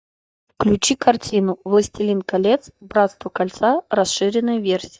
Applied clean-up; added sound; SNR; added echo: neural mask model DeepFilterNet 3.